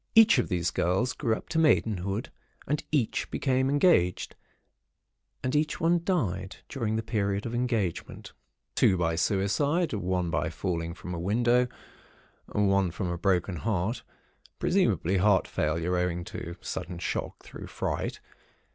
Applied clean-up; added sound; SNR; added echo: none; none; none; none.